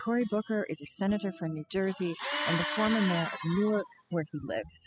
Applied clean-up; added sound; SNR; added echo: classical method spectral subtraction.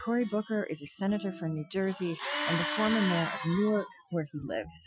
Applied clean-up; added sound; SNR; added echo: classical method Wiener filter.